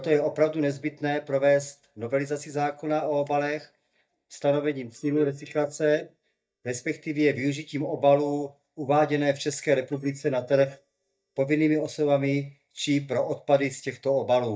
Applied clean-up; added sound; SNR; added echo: neural mask model DeepFilterNet 3.